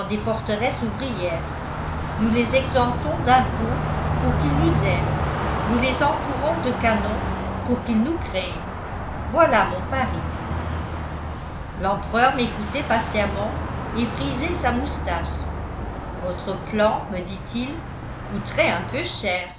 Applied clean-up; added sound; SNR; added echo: none; Car passing by; 2 dB; none.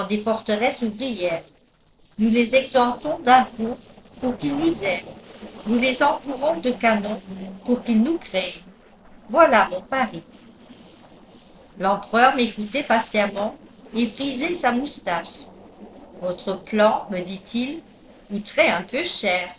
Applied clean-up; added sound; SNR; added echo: neural separator model SepFormer DNS4.